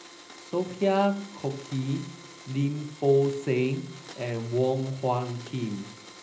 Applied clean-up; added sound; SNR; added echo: none; Domestic sounds, home sounds; 19 dB; reverberation time 0.5 s.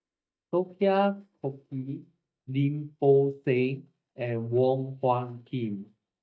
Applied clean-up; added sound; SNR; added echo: neural mask model DeepFilterNet 3.